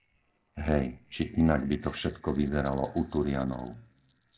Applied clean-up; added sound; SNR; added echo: neural separator model SepFormer DNS4.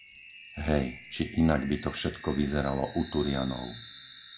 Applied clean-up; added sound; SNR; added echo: none; Chime; 16 dB; reverberation time 0.7 s.